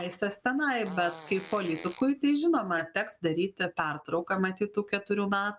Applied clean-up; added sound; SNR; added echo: none; Fart; 17 dB; none.